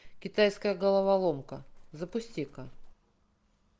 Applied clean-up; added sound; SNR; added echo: none; Livestock, farm animals, working animals; 19 dB; none.